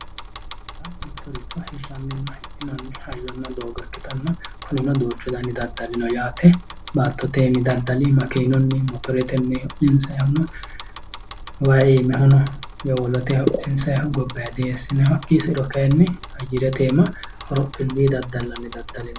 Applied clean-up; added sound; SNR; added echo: none; Bicycle; 13 dB; none.